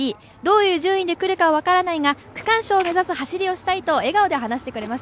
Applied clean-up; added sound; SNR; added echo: none; none; none; none.